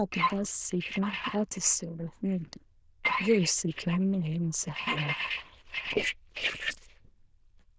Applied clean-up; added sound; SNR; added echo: neural diffusion model UNIVERSE++.